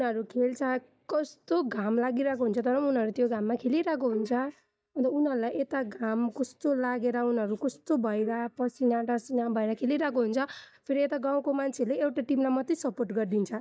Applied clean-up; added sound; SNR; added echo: neural mask model DeepFilterNet 3.